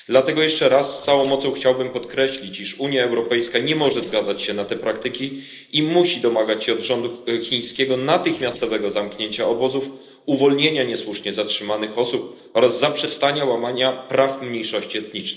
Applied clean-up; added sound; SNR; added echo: neural separator model SepFormer DNS4.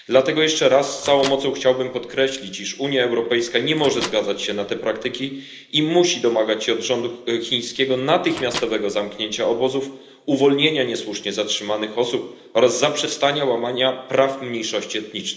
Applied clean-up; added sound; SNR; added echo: none; Microwave oven; 17 dB; reverberation time 0.8 s.